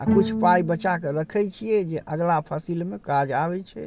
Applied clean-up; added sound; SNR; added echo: none; Bowed string instrument; 6 dB; none.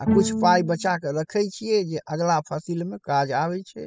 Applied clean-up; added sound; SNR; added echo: classical method spectral subtraction.